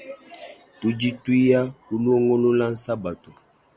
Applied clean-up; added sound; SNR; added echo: none; none; none; none.